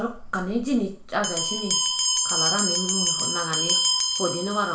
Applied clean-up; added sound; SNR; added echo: none; Bell; -3 dB; reverberation time 0.4 s.